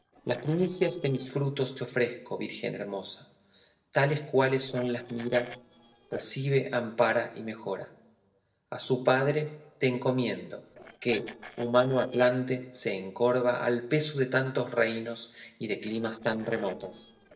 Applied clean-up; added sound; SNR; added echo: neural separator model SepFormer DNS4.